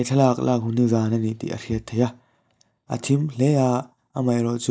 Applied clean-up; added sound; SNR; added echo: neural mask model DeepFilterNet 3.